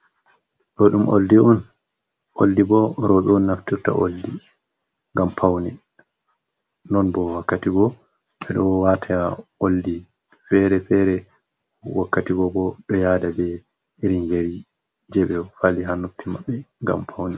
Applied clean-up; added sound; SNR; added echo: none; none; none; none.